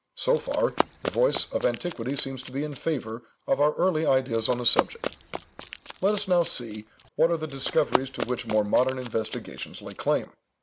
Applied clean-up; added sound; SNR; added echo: none; Run; 9 dB; none.